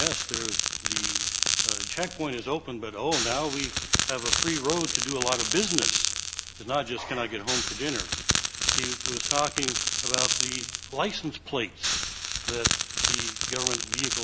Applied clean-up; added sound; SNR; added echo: none; Crackle; -4 dB; none.